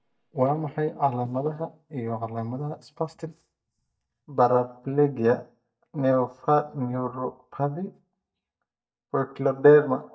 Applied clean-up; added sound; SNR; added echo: neural mask model DeepFilterNet 3.